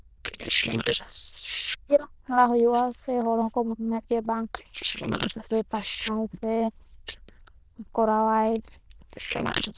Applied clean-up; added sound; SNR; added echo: neural diffusion model UNIVERSE++.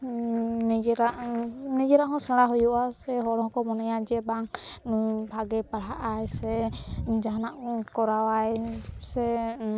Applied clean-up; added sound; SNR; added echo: none; none; none; none.